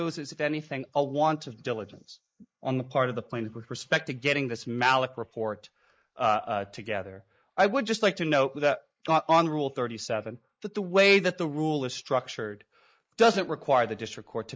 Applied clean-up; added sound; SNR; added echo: neural mask model Resemble Enhance denoiser.